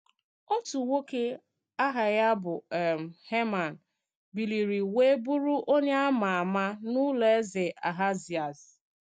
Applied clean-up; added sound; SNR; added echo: none; none; none; none.